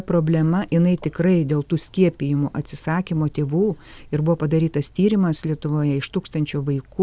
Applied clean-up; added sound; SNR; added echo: none; none; none; none.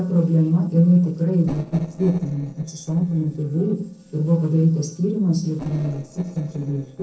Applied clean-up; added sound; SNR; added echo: neural separator model SepFormer DNS4.